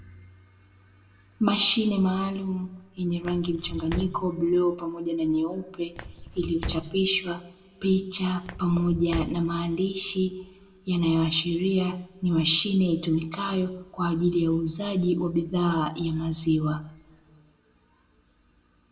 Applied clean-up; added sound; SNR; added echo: none; Walk, footsteps; 11 dB; reverberation time 1.0 s.